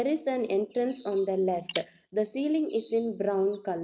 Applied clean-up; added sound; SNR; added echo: neural mask model Resemble Enhance denoiser.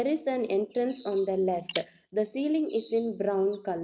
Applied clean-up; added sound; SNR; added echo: none; Bird + Shatter; 14 dB; none.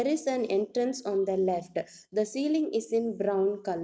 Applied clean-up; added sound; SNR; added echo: none; none; none; none.